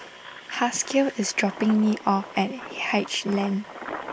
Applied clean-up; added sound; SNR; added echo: none; Engine; 14 dB; none.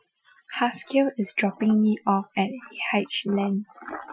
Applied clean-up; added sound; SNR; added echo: classical method Wiener filter.